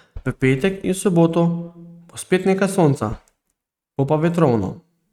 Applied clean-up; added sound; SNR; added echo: neural mask model RNNoise.